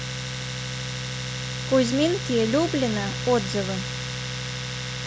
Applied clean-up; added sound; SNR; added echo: none; Domestic sounds, home sounds; 3 dB; none.